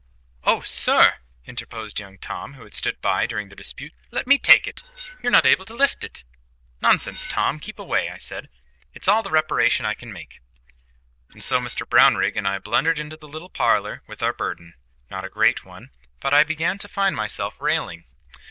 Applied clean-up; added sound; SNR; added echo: neural diffusion model UNIVERSE++.